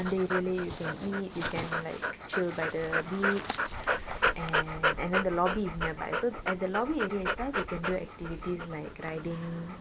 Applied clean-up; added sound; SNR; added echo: none; Dog; 1 dB; none.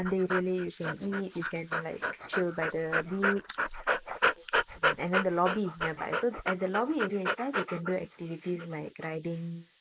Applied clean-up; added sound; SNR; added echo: neural mask model Resemble Enhance denoiser.